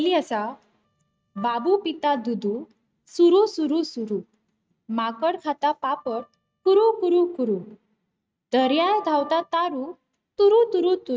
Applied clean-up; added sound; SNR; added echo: neural mask model RNNoise.